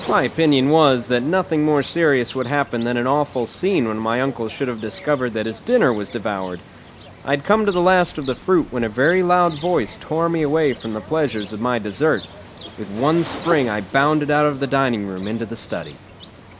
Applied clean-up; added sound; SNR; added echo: none; Cricket; 17 dB; none.